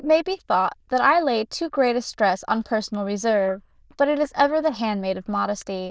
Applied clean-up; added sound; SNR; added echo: neural diffusion model UNIVERSE++.